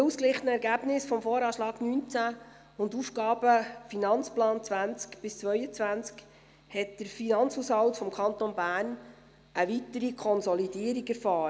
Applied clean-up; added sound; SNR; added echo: none; none; none; none.